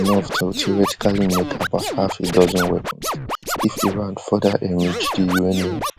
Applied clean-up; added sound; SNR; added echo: none; Scratching (performance technique); 6 dB; none.